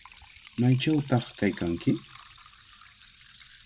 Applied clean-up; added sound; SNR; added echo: none; Liquid; 19 dB; none.